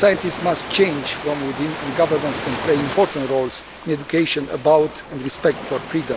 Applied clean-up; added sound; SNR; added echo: none; Ocean; 10 dB; none.